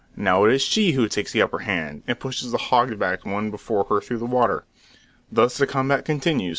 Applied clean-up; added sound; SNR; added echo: none; none; none; none.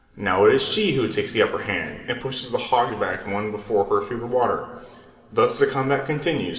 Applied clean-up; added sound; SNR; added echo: none; none; none; reverberation time 2.5 s.